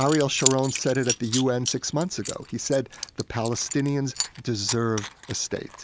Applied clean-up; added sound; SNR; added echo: none; Coin (dropping) / Zipper (clothing); 7 dB; none.